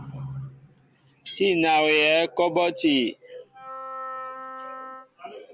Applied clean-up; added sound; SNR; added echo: none; Wind instrument, woodwind instrument; 12 dB; none.